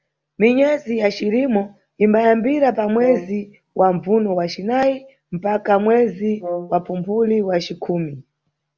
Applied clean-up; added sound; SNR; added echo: none; Brass instrument; 12 dB; none.